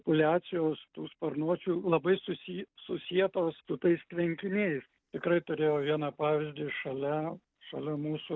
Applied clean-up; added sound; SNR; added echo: none; none; none; none.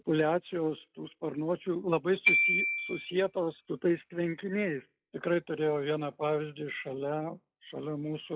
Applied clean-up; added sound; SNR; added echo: classical method log-MMSE.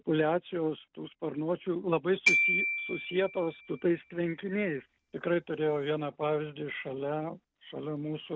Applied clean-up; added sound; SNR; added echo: none; Glockenspiel; 1 dB; none.